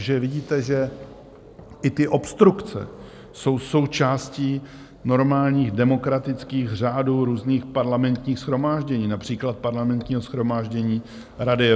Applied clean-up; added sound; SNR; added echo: none; none; none; none.